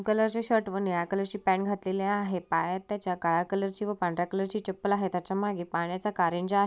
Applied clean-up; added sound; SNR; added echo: none; none; none; none.